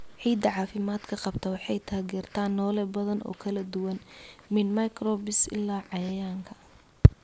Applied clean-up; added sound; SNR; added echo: none; none; none; none.